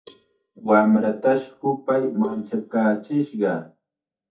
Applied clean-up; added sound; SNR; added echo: neural mask model DeepFilterNet 3.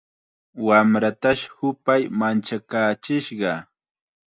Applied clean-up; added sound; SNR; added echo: none; none; none; none.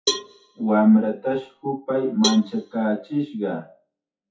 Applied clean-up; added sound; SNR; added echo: classical method WPE with log-MMSE.